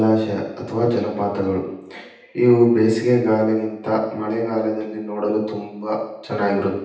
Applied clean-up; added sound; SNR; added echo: none; none; none; reverberation time 0.9 s.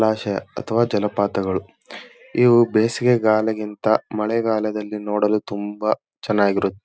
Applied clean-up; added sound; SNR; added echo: none; none; none; none.